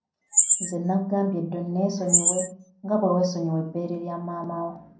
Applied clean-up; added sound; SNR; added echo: none; Chirp, tweet; -1 dB; reverberation time 0.6 s.